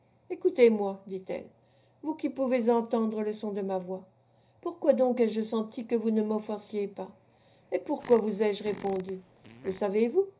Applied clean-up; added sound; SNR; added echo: none; Fart; 19 dB; reverberation time 0.5 s.